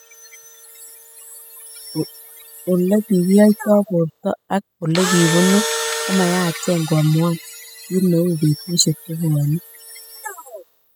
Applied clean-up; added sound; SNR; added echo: classical method spectral subtraction.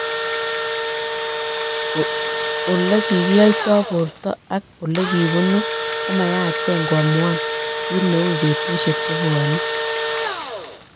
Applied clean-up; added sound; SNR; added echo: none; Engine / Drill; 1 dB; none.